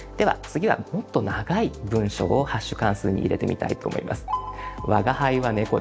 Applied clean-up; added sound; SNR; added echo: none; none; none; none.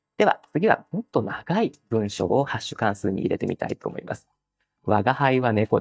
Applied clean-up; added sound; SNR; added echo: neural mask model DeepFilterNet 3.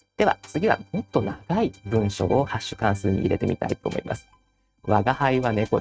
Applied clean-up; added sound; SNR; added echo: neural mask model RNNoise.